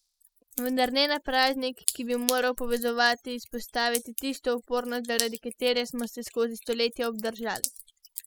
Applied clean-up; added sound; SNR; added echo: classical method spectral subtraction.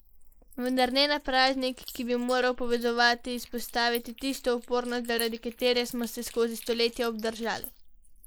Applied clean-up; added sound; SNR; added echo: neural mask model Resemble Enhance denoiser.